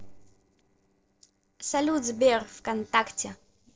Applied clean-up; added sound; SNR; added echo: neural separator model SepFormer DNS4.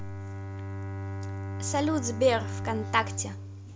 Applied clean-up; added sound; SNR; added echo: none; Bowed string instrument; 4 dB; none.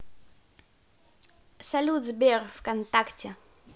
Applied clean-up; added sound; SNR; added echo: none; none; none; none.